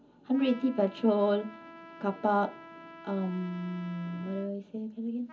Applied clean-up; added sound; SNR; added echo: none; Trumpet; 18 dB; reverberation time 0.4 s.